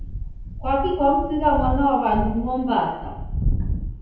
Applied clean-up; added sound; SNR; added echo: none; Wind; 4 dB; reverberation time 0.9 s.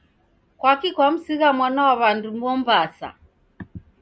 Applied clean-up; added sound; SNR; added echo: none; none; none; none.